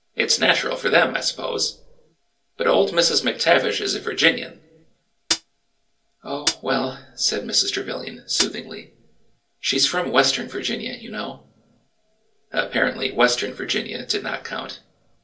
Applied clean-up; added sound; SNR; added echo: none; Hi-hat; 6 dB; reverberation time 0.3 s.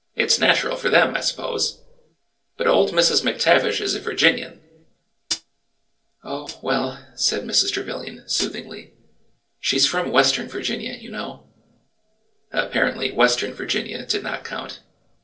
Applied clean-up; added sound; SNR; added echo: neural separator model SepFormer DNS4.